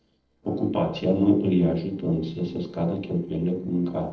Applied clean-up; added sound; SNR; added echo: neural separator model SepFormer DNS4.